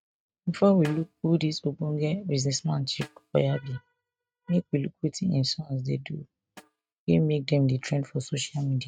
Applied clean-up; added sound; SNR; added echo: neural mask model RNNoise.